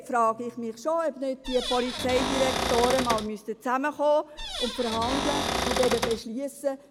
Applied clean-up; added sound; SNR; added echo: none; Cupboard open or close / Door; 2 dB; none.